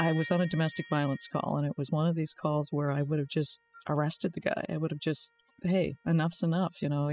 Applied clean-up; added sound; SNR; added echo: classical method spectral subtraction.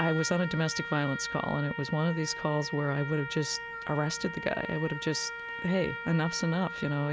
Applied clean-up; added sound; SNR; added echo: none; Trumpet; 8 dB; none.